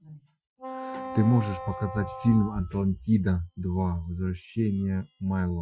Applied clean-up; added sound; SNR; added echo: classical method Wiener filter.